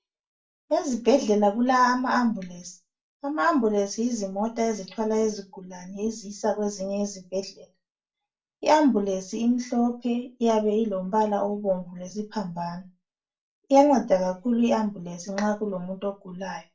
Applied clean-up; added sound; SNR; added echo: none; none; none; reverberation time 0.2 s.